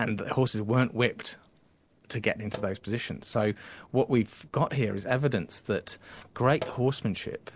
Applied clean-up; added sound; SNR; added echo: neural separator model SepFormer DNS4.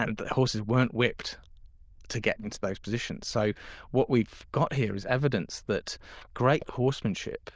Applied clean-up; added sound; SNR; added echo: neural diffusion model UNIVERSE++.